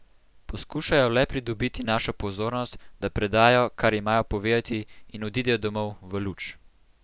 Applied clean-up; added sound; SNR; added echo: none; none; none; none.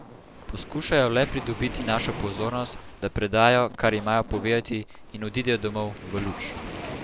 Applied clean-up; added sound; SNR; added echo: none; Zipper (clothing) + Waves, surf; 12 dB; none.